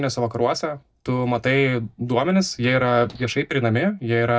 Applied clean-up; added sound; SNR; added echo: neural mask model DeepFilterNet 3.